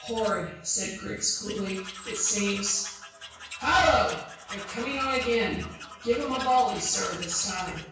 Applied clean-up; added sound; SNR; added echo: none; Tools; 13 dB; reverberation time 0.6 s.